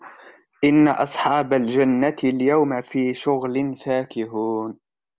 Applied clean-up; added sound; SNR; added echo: none; none; none; none.